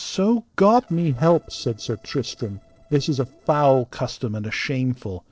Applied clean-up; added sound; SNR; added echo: neural separator model SepFormer DNS4.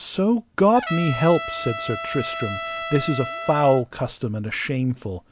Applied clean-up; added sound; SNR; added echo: none; Trumpet; 8 dB; none.